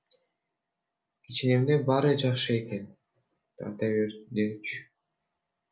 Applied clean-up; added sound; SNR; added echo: none; none; none; none.